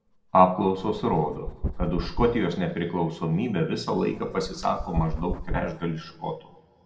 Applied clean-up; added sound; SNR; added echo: none; Dog; 9 dB; reverberation time 1.4 s.